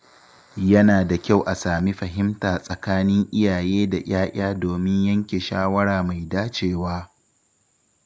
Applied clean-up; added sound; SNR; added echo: none; none; none; none.